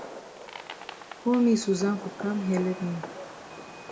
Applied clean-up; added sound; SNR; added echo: none; Fireworks; 12 dB; none.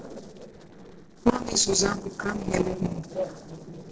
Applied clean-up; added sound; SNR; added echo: neural separator model SepFormer DNS4.